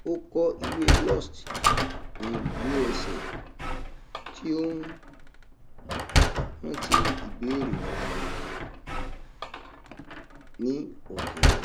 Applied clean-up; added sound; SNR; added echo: none; Sliding door; -5 dB; none.